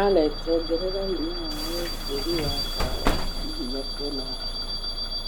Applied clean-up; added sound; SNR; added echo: none; Bus / Alarm; 0 dB; none.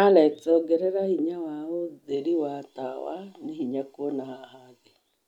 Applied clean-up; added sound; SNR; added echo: none; none; none; none.